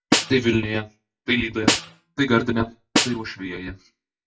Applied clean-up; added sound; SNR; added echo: classical method WPE with log-MMSE.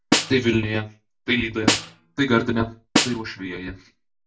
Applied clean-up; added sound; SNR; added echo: none; Snare drum; 2 dB; reverberation time 0.2 s.